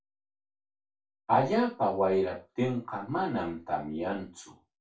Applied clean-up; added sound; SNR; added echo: none; none; none; reverberation time 0.2 s.